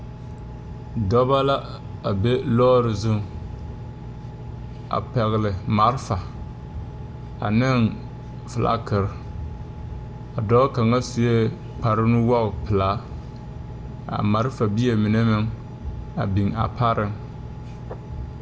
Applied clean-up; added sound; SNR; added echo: none; Engine; 12 dB; reverberation time 0.7 s.